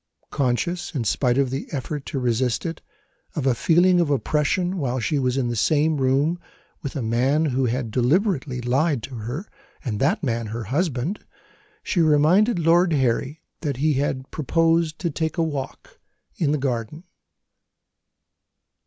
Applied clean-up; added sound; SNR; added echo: none; none; none; none.